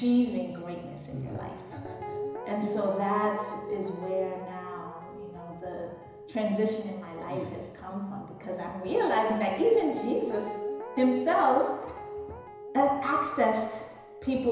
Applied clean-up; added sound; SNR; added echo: none; Guitar; 11 dB; reverberation time 1.0 s.